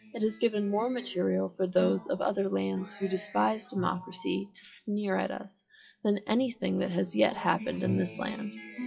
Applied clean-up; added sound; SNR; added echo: classical method WPE with log-MMSE.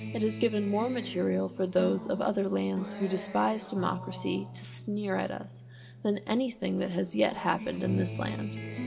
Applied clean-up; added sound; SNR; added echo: none; Acoustic guitar; 9 dB; reverberation time 1.7 s.